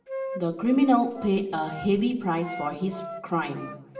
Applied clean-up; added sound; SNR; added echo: none; Wind instrument, woodwind instrument; 13 dB; reverberation time 0.8 s.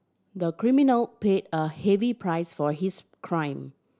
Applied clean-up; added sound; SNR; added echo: none; none; none; none.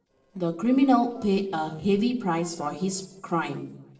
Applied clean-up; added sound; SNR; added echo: neural separator model SepFormer DNS4.